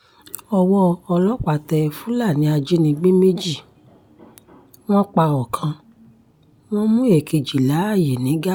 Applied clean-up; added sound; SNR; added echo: none; none; none; none.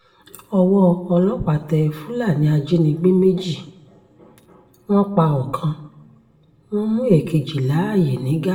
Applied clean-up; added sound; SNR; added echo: none; none; none; reverberation time 0.7 s.